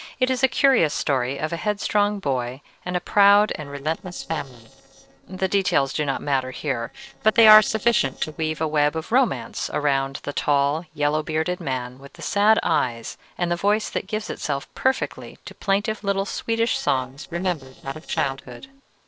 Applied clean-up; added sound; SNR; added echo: neural separator model SepFormer DNS4.